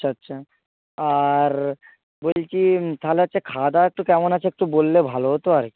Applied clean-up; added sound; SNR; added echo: none; none; none; none.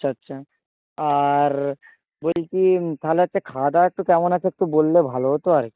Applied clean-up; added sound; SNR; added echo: neural mask model DeepFilterNet 3.